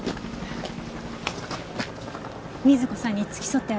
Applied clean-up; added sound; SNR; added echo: none; none; none; none.